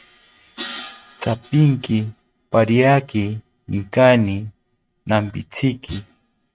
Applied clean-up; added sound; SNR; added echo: neural mask model RNNoise.